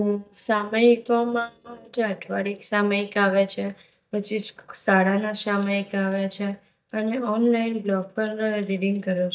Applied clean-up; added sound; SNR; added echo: neural mask model DeepFilterNet 3.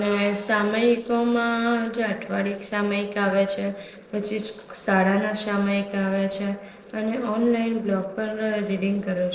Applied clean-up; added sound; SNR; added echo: neural separator model SepFormer DNS4.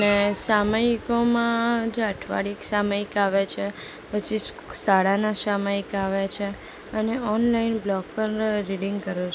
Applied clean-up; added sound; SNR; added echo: none; none; none; none.